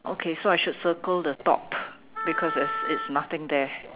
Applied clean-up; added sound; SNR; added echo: none; Wind instrument, woodwind instrument; 6 dB; none.